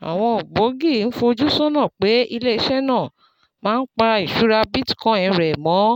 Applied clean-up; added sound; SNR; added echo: none; none; none; none.